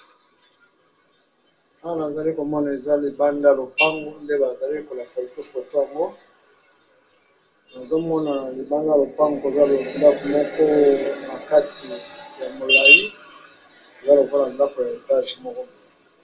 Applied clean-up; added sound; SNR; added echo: none; none; none; reverberation time 0.2 s.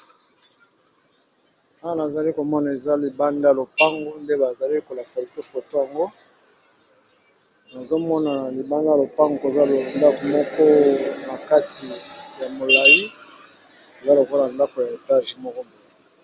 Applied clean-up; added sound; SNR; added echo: none; none; none; none.